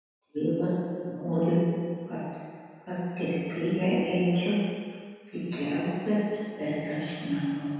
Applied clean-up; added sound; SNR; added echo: none; none; none; reverberation time 1.9 s.